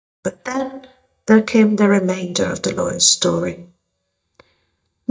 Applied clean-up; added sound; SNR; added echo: neural mask model DeepFilterNet 3.